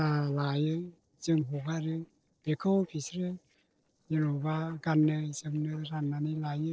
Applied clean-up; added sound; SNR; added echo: neural separator model SepFormer DNS4.